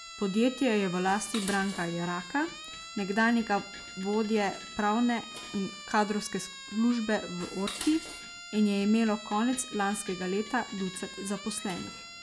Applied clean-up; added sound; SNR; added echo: none; Dishes, pots, and pans + Siren; 13 dB; none.